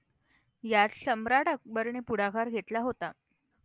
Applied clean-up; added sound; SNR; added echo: none; none; none; none.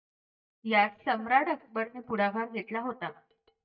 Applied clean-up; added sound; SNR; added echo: neural mask model DeepFilterNet 3.